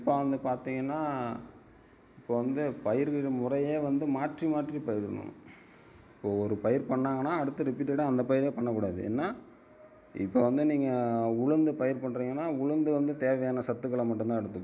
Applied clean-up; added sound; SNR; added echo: none; none; none; none.